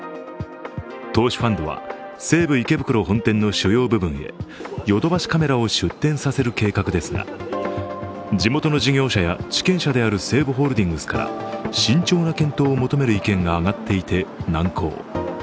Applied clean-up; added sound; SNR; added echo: none; none; none; none.